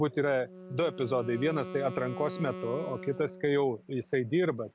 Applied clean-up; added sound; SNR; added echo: none; Wind instrument, woodwind instrument; 13 dB; none.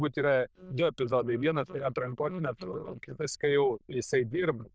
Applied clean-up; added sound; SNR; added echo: neural diffusion model UNIVERSE++.